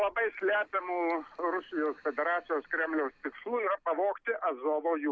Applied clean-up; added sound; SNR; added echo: none; none; none; none.